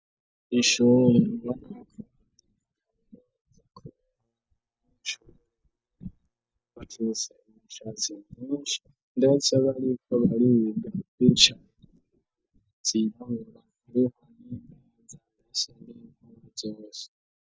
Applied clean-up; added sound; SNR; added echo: neural mask model DeepFilterNet 3.